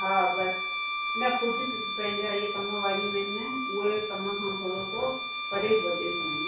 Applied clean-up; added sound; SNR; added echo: none; Bowed string instrument; 2 dB; reverberation time 0.6 s.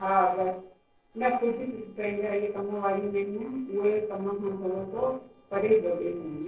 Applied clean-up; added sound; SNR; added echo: neural separator model SepFormer DNS4.